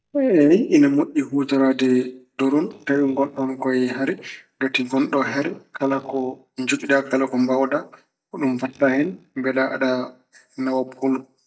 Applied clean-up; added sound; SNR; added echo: neural mask model DeepFilterNet 3.